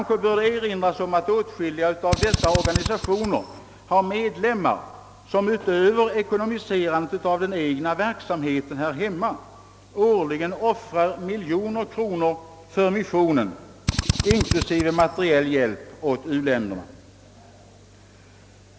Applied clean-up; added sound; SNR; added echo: none; Drill; 2 dB; none.